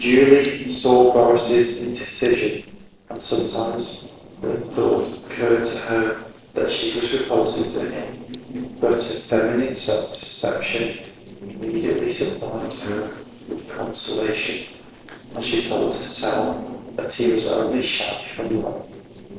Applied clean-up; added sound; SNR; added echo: neural separator model SepFormer DNS4.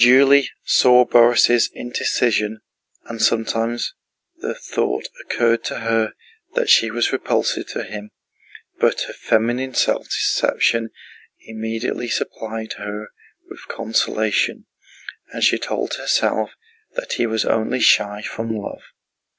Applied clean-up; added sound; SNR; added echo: none; none; none; none.